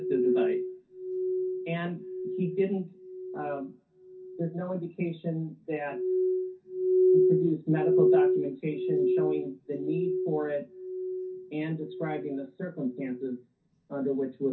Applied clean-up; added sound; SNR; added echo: none; Glass; -3 dB; reverberation time 0.3 s.